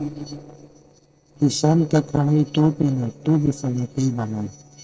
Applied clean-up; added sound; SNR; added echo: neural separator model SepFormer DNS4.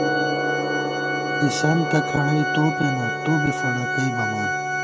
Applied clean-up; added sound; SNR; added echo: none; Gong + Organ; -1 dB; none.